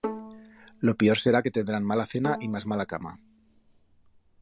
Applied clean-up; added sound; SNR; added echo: none; Bowed string instrument; 13 dB; none.